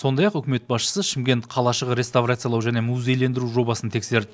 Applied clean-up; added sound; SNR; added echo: none; none; none; none.